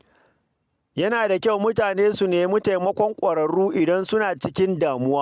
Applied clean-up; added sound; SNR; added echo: none; none; none; none.